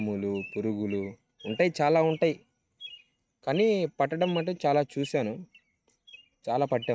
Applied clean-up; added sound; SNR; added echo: neural mask model RNNoise.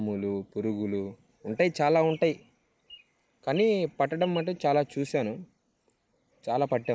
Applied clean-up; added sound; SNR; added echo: neural mask model Resemble Enhance denoiser.